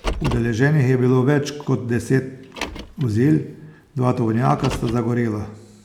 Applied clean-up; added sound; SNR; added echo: none; Car; 14 dB; none.